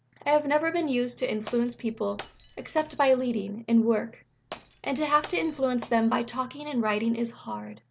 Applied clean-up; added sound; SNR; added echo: none; Glass; 20 dB; none.